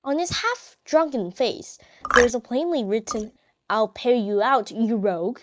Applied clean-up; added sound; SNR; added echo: neural mask model DeepFilterNet 3.